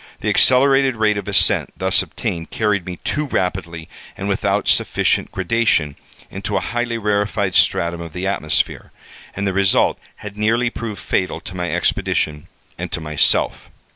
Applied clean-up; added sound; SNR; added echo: none; none; none; none.